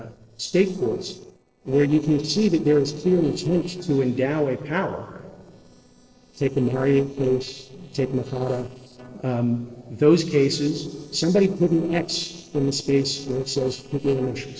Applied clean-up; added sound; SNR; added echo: neural separator model SepFormer DNS4.